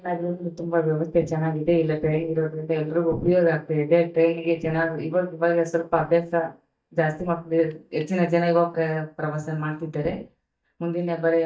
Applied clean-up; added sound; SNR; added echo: neural mask model DeepFilterNet 3.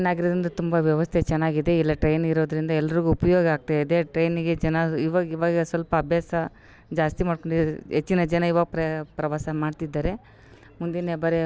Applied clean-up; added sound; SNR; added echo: none; none; none; none.